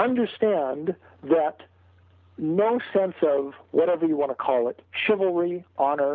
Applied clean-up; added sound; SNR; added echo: none; none; none; none.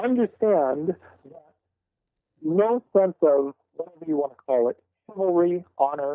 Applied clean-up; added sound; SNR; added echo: neural mask model DeepFilterNet 3.